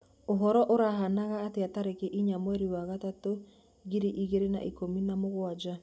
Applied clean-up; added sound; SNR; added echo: none; none; none; none.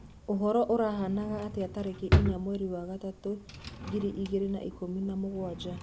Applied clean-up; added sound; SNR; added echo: none; Drawer open or close; 3 dB; none.